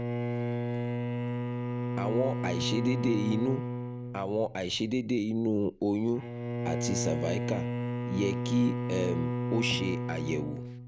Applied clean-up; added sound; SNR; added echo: none; Bowed string instrument; 1 dB; none.